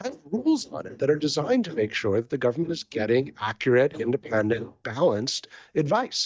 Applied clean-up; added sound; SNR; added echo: neural mask model DeepFilterNet 3.